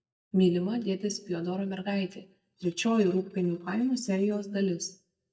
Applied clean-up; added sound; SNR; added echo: neural mask model DeepFilterNet 3.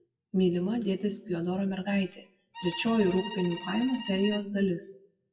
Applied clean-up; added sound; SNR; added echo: classical method WPE with log-MMSE.